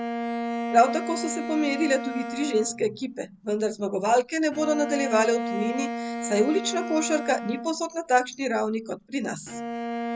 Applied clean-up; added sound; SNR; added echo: none; Bowed string instrument; 7 dB; none.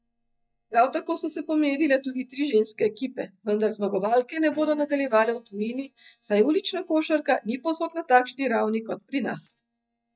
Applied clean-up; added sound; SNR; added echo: neural mask model DeepFilterNet 3.